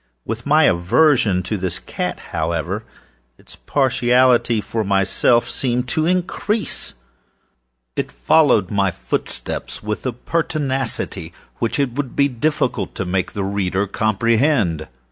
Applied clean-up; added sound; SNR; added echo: none; none; none; none.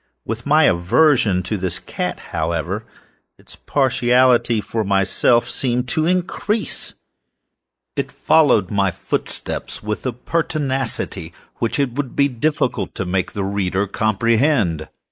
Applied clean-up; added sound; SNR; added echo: neural mask model Resemble Enhance denoiser.